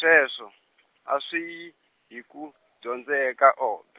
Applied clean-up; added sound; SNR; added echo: none; none; none; none.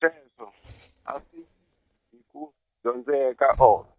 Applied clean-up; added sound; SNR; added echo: neural mask model DeepFilterNet 3.